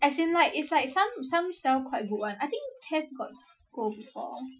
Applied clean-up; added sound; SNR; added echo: classical method Wiener filter.